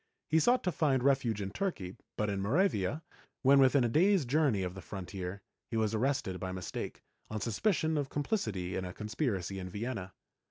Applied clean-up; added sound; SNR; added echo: none; none; none; none.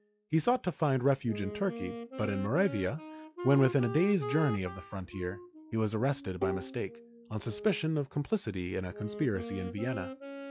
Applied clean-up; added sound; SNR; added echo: classical method log-MMSE.